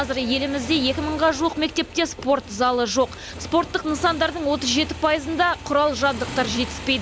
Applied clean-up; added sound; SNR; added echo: none; Motorcycle; 13 dB; none.